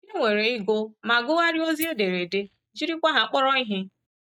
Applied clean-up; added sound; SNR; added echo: neural mask model DeepFilterNet 3.